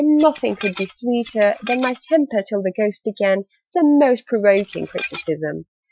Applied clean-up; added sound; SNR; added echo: classical method Wiener filter.